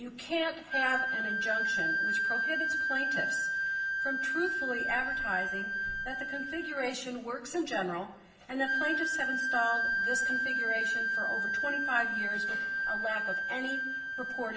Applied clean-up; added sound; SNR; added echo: none; Wind instrument, woodwind instrument; -4 dB; reverberation time 0.7 s.